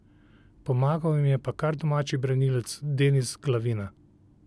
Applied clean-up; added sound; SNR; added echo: none; none; none; none.